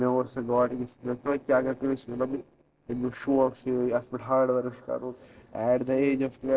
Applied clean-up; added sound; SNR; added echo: neural separator model SepFormer DNS4.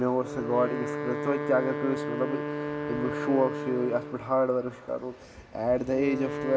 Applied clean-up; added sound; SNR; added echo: none; Wind instrument, woodwind instrument; 6 dB; reverberation time 2.2 s.